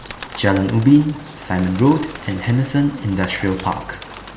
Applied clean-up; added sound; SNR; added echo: none; Bird; 17 dB; reverberation time 2.4 s.